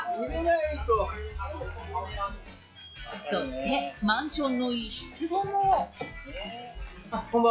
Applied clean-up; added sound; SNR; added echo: classical method log-MMSE.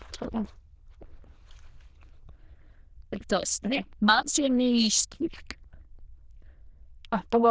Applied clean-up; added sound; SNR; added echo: neural diffusion model UNIVERSE++.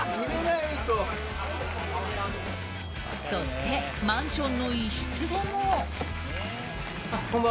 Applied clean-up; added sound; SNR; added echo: none; Applause / Cheering; 15 dB; none.